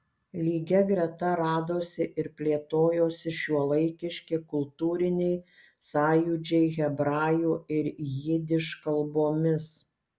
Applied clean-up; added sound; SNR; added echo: none; none; none; none.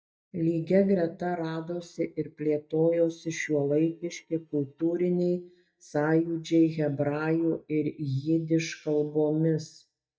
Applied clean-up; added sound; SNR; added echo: neural mask model DeepFilterNet 3.